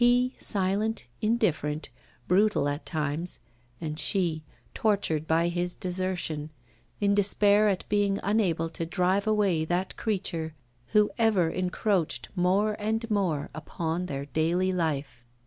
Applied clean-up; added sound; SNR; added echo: none; none; none; none.